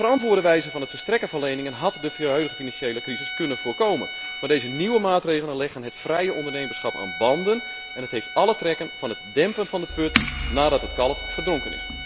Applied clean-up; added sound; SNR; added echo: none; Bowed string instrument; 11 dB; none.